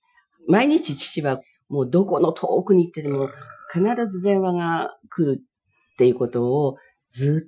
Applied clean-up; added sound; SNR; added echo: classical method Wiener filter.